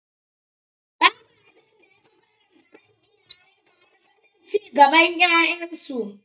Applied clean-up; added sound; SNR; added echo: neural mask model DeepFilterNet 3.